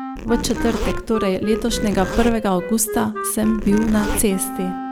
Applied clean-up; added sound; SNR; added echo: none; Zipper (clothing) + Wind instrument, woodwind instrument; 6 dB; none.